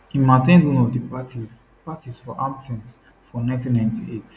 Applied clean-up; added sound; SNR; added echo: none; none; none; none.